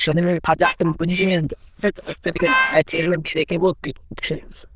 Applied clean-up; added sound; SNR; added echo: neural diffusion model UNIVERSE++.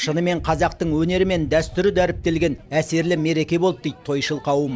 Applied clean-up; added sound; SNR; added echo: none; none; none; none.